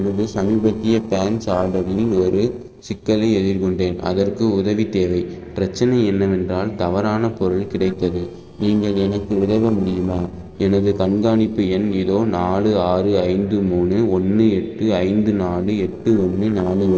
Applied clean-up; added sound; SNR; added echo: neural separator model SepFormer DNS4.